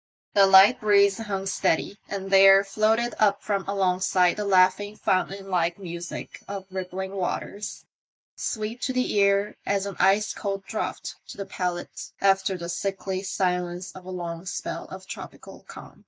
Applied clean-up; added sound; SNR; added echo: neural mask model DeepFilterNet 3.